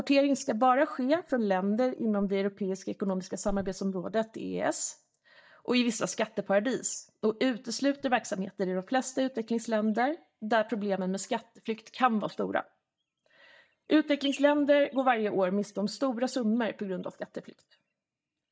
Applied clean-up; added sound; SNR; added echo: neural mask model DeepFilterNet 3.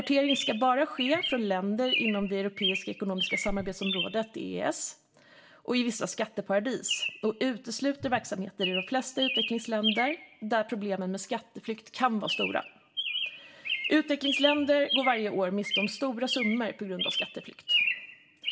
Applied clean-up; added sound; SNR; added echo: none; Chirp, tweet; 5 dB; reverberation time 0.2 s.